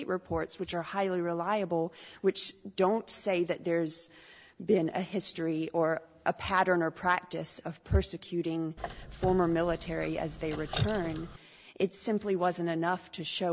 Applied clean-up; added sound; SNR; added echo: none; Squeak; 9 dB; none.